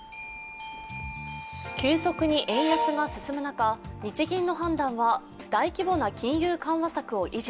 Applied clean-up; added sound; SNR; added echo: none; Doorbell; 17 dB; none.